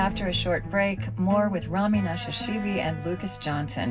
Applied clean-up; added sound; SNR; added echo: none; Explosion; 17 dB; reverberation time 0.4 s.